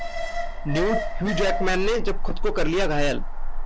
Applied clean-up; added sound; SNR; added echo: none; Alarm; -3 dB; none.